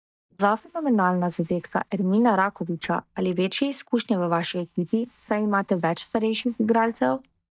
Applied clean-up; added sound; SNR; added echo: neural mask model DeepFilterNet 3.